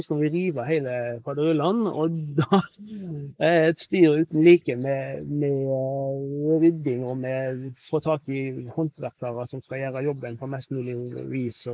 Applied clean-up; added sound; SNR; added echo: neural mask model Resemble Enhance denoiser.